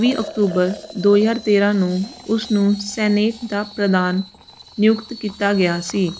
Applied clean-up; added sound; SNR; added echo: none; Liquid + Screech; 18 dB; none.